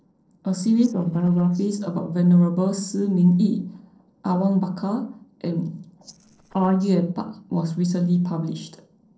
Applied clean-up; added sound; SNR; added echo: neural separator model SepFormer DNS4.